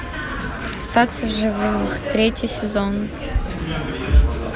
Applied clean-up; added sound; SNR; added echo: none; none; none; none.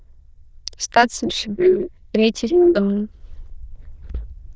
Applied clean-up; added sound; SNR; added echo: neural diffusion model UNIVERSE++.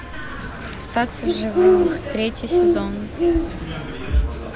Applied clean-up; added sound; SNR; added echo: none; Bird; -4 dB; none.